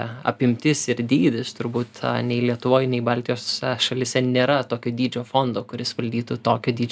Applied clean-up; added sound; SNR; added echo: none; none; none; none.